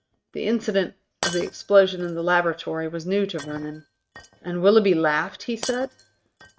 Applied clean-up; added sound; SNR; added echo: neural mask model RNNoise.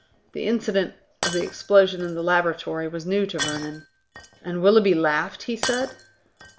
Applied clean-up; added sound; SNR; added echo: none; Shatter; 13 dB; none.